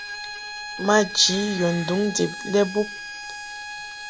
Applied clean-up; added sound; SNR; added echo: none; Bowed string instrument; 10 dB; none.